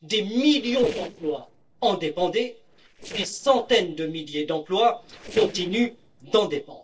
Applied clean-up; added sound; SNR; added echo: neural separator model SepFormer DNS4.